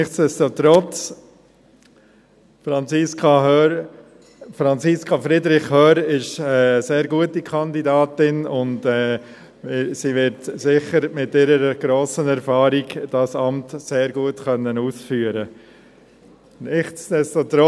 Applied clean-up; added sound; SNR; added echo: none; none; none; none.